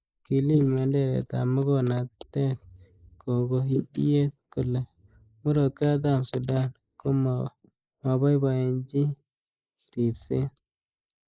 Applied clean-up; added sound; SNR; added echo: neural mask model Resemble Enhance denoiser.